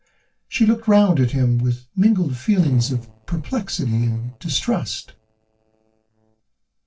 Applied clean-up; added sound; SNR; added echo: neural separator model SepFormer DNS4.